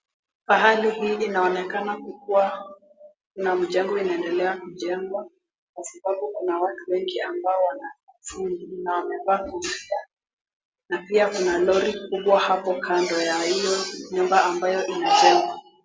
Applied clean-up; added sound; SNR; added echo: none; none; none; none.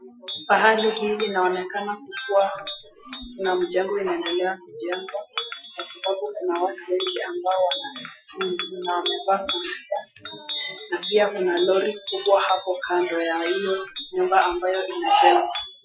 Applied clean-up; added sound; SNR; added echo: classical method Wiener filter.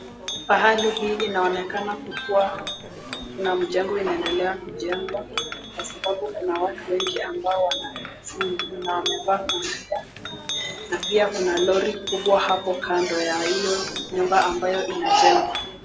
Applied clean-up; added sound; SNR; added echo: none; Chink, clink; 10 dB; none.